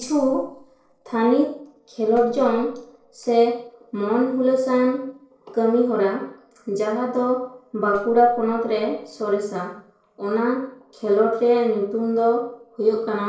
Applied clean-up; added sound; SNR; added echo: neural separator model SepFormer DNS4.